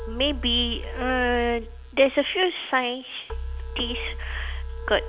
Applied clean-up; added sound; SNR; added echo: none; Keyboard (musical); 7 dB; none.